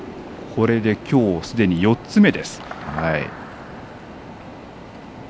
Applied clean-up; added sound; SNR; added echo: none; none; none; none.